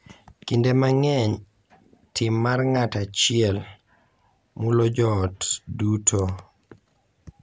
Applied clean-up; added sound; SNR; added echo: none; none; none; none.